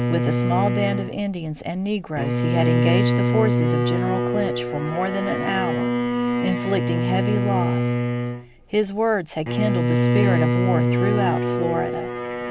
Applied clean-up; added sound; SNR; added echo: none; Bowed string instrument; -4 dB; none.